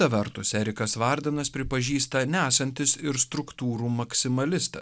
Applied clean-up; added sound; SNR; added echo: none; none; none; none.